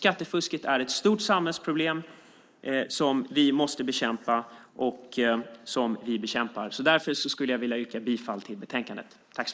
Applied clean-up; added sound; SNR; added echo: neural mask model Resemble Enhance denoiser.